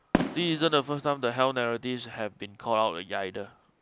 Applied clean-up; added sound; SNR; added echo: none; Fireworks; 8 dB; none.